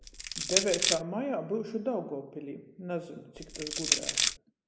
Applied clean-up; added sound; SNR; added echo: none; Crushing; -4 dB; none.